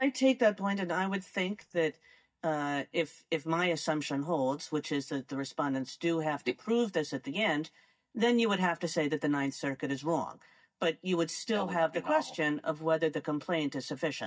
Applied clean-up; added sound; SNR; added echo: neural mask model DeepFilterNet 3.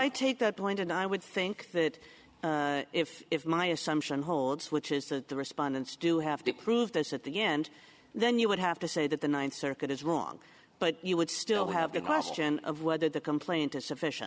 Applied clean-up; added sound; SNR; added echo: none; none; none; none.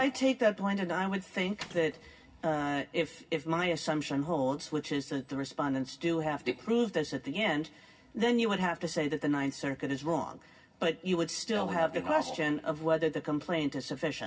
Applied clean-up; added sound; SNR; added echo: none; Mechanisms; 16 dB; reverberation time 0.4 s.